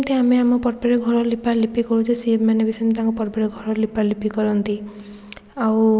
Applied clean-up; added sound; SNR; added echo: none; none; none; none.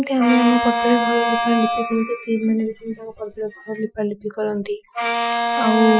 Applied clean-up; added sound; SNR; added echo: classical method Wiener filter.